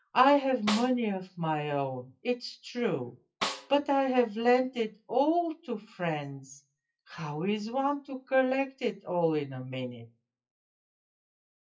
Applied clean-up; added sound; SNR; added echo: classical method WPE with log-MMSE.